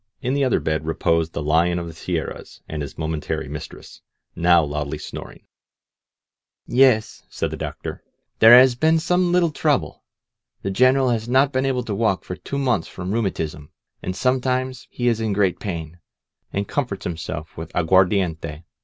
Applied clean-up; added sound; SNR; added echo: none; none; none; none.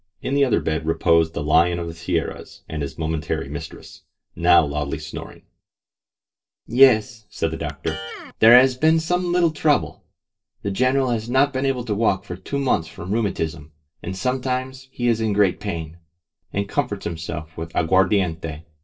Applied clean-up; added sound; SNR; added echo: neural separator model SepFormer DNS4.